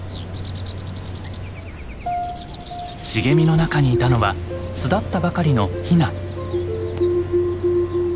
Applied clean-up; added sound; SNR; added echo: none; Telephone; 11 dB; none.